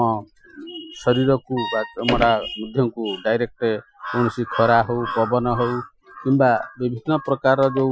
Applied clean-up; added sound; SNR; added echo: classical method Wiener filter.